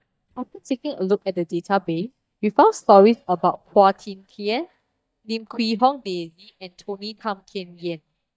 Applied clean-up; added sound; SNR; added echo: neural mask model DeepFilterNet 3.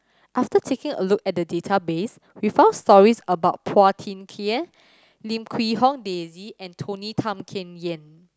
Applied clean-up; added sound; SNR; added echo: none; none; none; none.